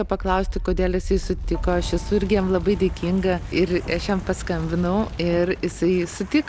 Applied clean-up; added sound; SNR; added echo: none; Wind; 7 dB; none.